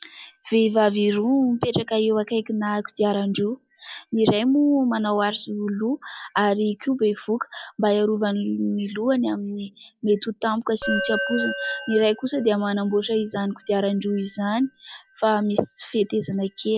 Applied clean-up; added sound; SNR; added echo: classical method log-MMSE.